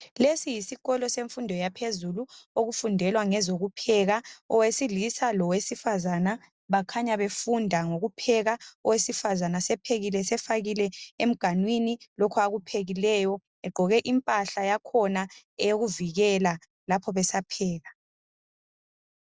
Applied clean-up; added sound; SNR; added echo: none; none; none; none.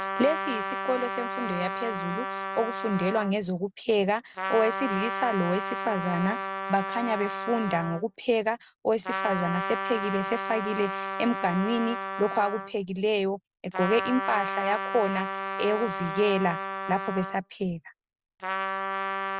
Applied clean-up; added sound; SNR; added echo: none; Trumpet; 5 dB; none.